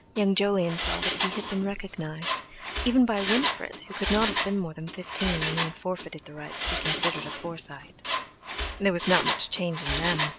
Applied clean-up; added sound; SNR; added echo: none; Mechanisms; 3 dB; none.